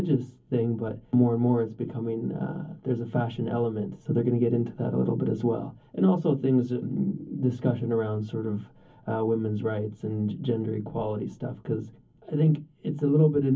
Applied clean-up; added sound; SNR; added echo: none; none; none; reverberation time 0.3 s.